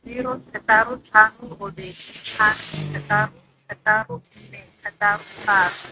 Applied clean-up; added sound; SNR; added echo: neural mask model RNNoise.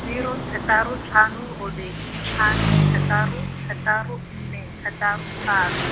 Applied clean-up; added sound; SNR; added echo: none; Engine; 1 dB; none.